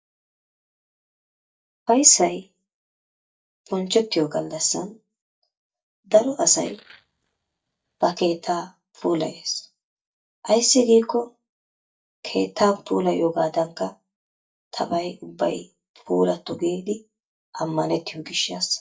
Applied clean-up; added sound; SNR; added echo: neural mask model DeepFilterNet 3.